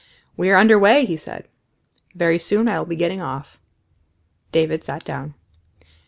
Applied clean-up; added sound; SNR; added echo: none; none; none; none.